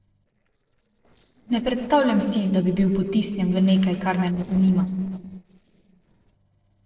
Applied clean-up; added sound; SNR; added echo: neural separator model SepFormer DNS4.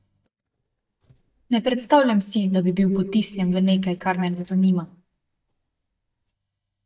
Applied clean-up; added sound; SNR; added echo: neural mask model DeepFilterNet 3.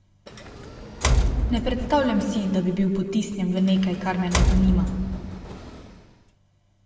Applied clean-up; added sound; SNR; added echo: none; Door; 1 dB; reverberation time 2.1 s.